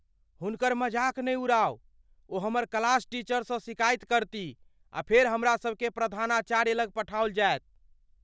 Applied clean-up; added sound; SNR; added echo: none; none; none; none.